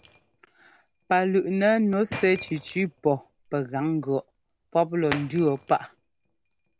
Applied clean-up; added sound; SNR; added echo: none; Shatter; 12 dB; none.